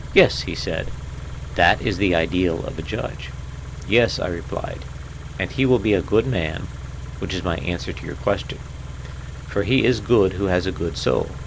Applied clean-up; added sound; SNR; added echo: none; Idling / Car; 9 dB; none.